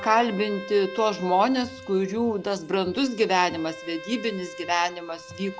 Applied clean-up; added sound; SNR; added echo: none; Bowed string instrument; 15 dB; none.